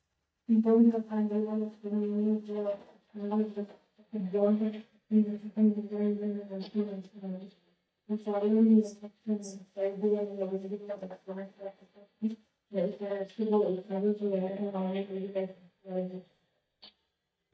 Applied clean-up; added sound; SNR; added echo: neural mask model DeepFilterNet 3.